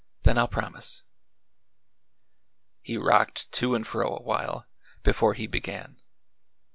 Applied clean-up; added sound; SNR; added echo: none; none; none; none.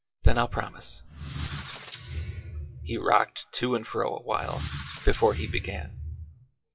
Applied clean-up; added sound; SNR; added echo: classical method WPE with log-MMSE.